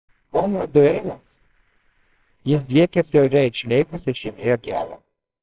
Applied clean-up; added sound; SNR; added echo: neural separator model SepFormer WHAMR!.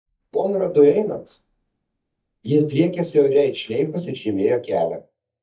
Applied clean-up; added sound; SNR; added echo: neural mask model DeepFilterNet 3.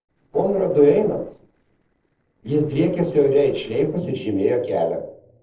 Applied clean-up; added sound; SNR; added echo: neural separator model SepFormer DNS4.